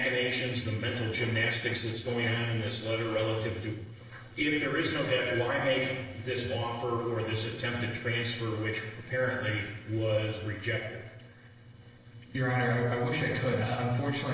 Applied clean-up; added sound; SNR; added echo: neural separator model SepFormer DNS4.